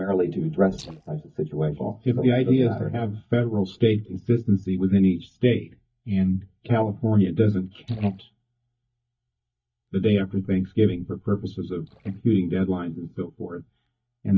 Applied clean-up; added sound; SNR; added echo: neural mask model DeepFilterNet 3.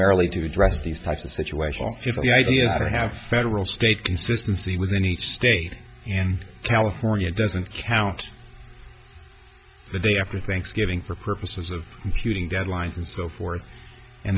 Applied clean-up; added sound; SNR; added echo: none; none; none; none.